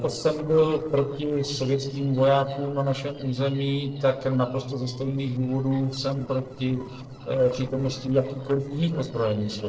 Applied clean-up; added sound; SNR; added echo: neural separator model SepFormer DNS4.